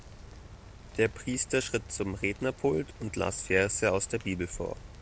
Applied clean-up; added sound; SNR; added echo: none; Rain; 16 dB; none.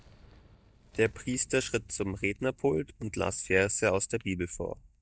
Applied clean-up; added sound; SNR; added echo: neural mask model DeepFilterNet 3.